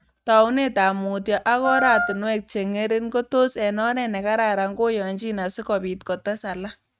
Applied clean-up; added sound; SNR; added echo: neural mask model RNNoise.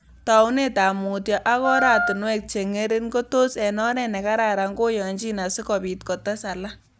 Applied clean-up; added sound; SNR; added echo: none; Wind instrument, woodwind instrument; 2 dB; none.